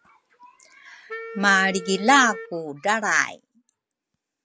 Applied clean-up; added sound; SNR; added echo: none; Wind instrument, woodwind instrument; 14 dB; none.